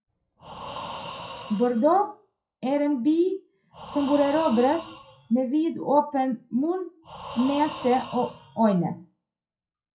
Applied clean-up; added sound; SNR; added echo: classical method WPE with log-MMSE.